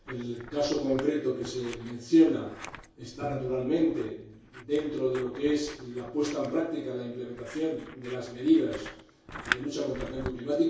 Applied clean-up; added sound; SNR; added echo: none; Scissors; 14 dB; reverberation time 0.6 s.